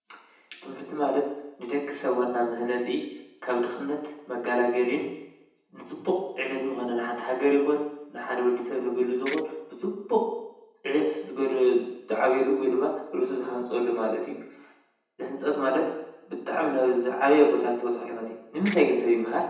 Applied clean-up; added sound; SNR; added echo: none; Ratchet, pawl; 11 dB; reverberation time 0.9 s.